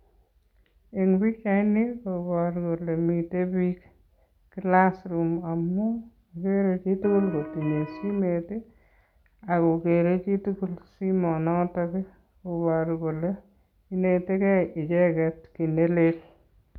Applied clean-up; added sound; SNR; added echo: none; Electric guitar; 11 dB; none.